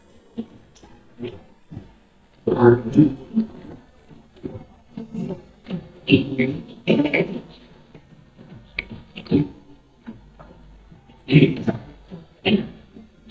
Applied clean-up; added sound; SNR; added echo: neural mask model DeepFilterNet 3.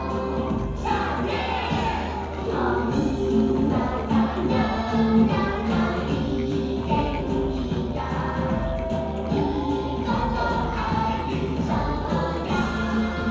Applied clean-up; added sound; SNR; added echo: none; Musical instrument; 9 dB; reverberation time 0.9 s.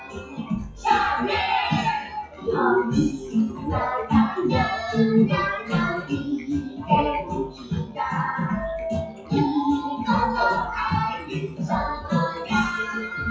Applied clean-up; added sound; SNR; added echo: classical method WPE with log-MMSE.